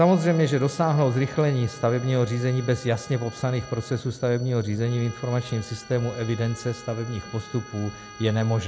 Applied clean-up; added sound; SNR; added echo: none; Organ + Trumpet; 19 dB; none.